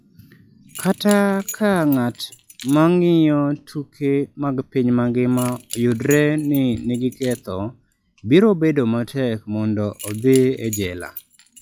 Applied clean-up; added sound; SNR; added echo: classical method log-MMSE.